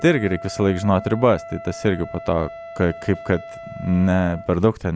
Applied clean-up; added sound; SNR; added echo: none; Wind instrument, woodwind instrument; 15 dB; none.